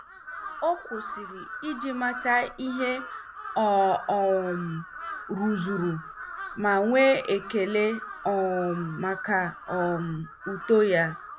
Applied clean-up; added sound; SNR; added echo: none; Crow; 12 dB; none.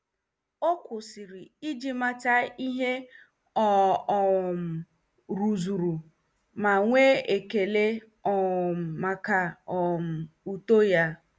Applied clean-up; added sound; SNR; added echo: none; none; none; none.